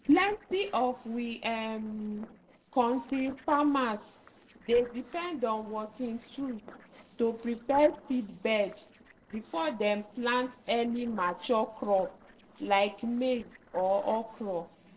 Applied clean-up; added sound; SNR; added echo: neural separator model SepFormer DNS4.